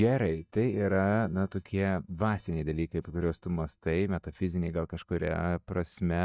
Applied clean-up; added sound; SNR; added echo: neural mask model DeepFilterNet 3.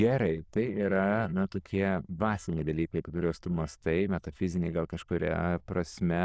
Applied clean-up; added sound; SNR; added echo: neural diffusion model UNIVERSE++.